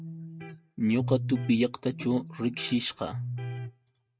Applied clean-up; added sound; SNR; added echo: neural mask model RNNoise.